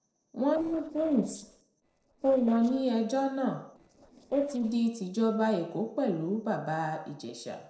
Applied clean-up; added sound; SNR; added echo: neural separator model SepFormer DNS4.